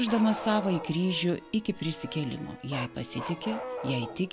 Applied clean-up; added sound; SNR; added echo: none; Bark; 11 dB; none.